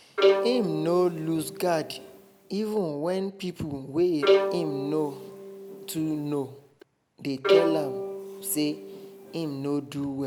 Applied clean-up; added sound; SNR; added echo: none; Bowed string instrument; -1 dB; none.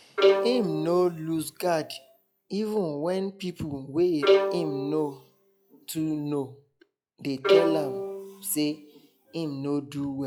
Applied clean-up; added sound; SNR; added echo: classical method log-MMSE.